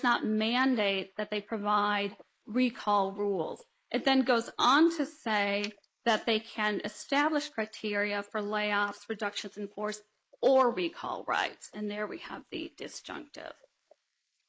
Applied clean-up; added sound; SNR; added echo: neural mask model Resemble Enhance denoiser.